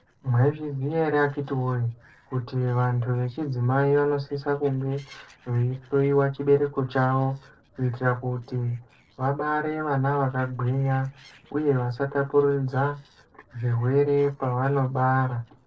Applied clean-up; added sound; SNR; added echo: neural separator model SepFormer DNS4.